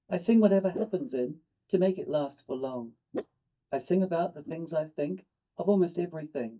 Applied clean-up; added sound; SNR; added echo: neural mask model DeepFilterNet 3.